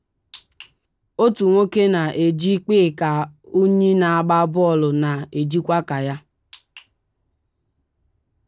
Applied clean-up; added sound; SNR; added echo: none; none; none; none.